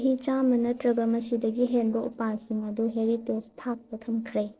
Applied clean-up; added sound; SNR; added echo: neural separator model SepFormer DNS4.